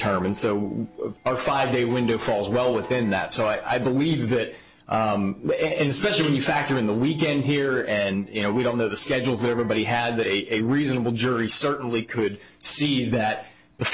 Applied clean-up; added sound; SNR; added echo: none; Chime + Guitar; 20 dB; none.